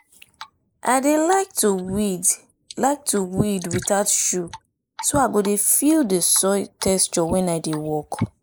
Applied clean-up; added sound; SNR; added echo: neural mask model Resemble Enhance denoiser.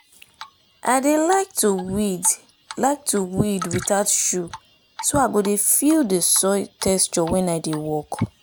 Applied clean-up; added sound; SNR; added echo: none; Drip; 19 dB; none.